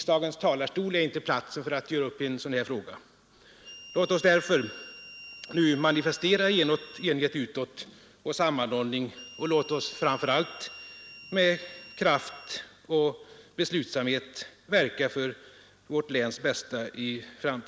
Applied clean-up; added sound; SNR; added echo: none; Harmonica; 18 dB; none.